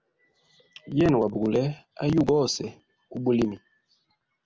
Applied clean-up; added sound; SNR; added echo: none; none; none; none.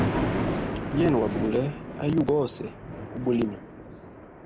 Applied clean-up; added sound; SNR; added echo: none; Thunder; 3 dB; none.